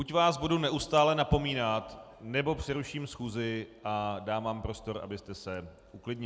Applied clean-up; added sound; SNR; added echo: none; none; none; none.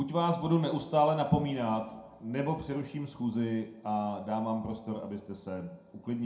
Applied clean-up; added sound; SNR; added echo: none; none; none; reverberation time 0.4 s.